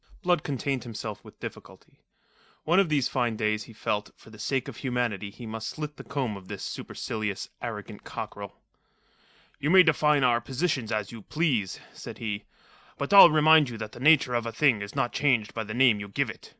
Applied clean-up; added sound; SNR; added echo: none; none; none; none.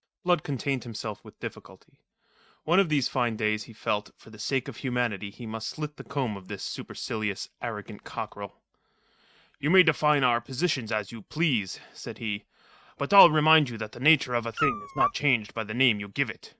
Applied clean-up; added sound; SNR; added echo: neural mask model RNNoise.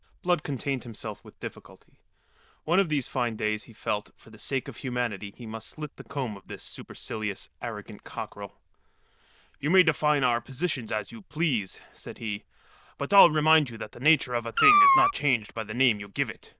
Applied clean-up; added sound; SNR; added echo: neural diffusion model UNIVERSE++.